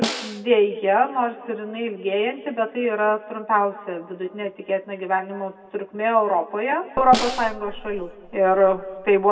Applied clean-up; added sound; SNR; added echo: none; Snare drum; 9 dB; reverberation time 1.3 s.